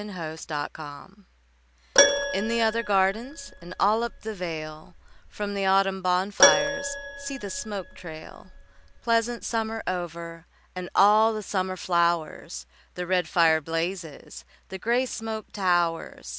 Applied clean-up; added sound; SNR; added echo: none; Keyboard (musical); 2 dB; none.